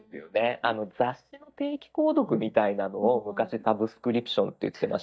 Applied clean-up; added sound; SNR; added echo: neural mask model DeepFilterNet 3.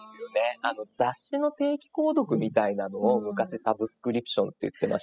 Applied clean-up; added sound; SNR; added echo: classical method spectral subtraction.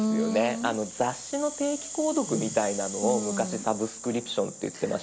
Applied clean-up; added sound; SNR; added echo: none; Rattle (instrument); 11 dB; none.